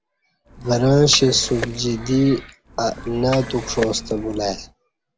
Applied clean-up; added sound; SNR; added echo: none; Liquid; 12 dB; none.